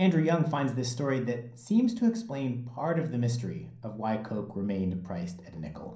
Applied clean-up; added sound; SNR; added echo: none; none; none; reverberation time 0.6 s.